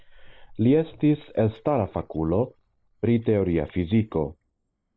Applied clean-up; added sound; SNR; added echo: neural mask model Resemble Enhance denoiser.